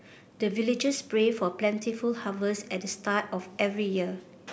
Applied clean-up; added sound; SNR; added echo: none; none; none; none.